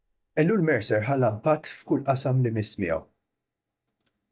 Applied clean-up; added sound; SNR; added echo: neural mask model DeepFilterNet 3.